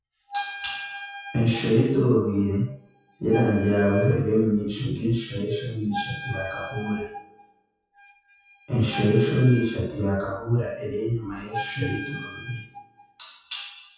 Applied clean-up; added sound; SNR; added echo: classical method WPE with log-MMSE.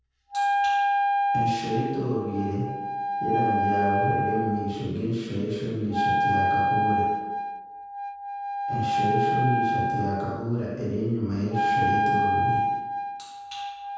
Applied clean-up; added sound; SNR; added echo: none; Wind instrument, woodwind instrument; -3 dB; reverberation time 1.2 s.